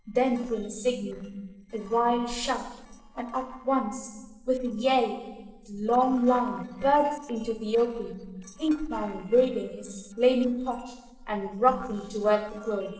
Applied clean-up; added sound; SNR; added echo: neural separator model SepFormer DNS4.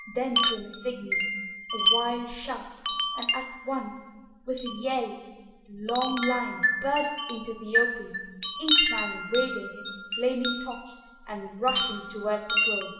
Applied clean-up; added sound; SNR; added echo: none; Wind chime; -3 dB; reverberation time 1.2 s.